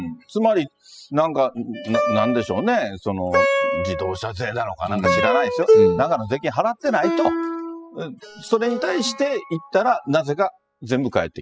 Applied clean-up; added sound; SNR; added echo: classical method spectral subtraction.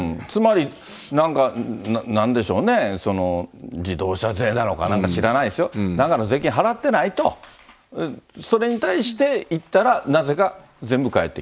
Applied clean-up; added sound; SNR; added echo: none; none; none; none.